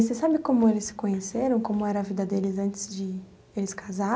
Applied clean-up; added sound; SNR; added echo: none; none; none; none.